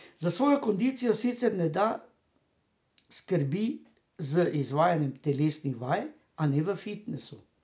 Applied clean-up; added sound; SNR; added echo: none; none; none; none.